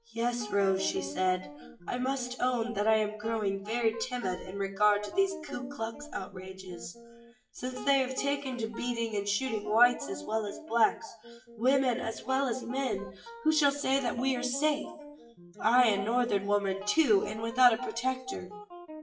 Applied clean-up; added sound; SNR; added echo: classical method WPE with log-MMSE.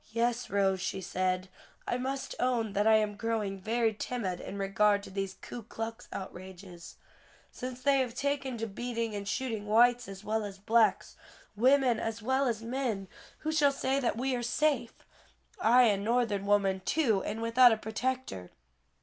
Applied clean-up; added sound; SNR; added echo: none; none; none; none.